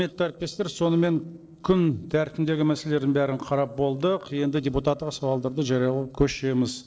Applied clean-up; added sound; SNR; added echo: neural separator model SepFormer DNS4.